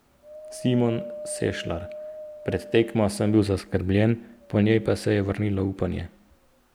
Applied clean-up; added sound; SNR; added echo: none; Wind; 16 dB; none.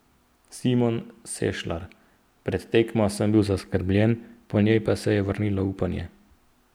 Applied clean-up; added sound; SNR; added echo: none; none; none; none.